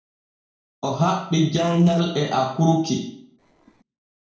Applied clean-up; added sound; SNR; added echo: neural separator model SepFormer DNS4.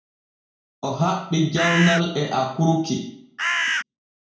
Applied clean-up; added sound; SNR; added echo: none; Bird; -1 dB; reverberation time 0.6 s.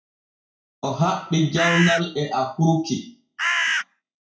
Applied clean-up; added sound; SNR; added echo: classical method WPE with log-MMSE.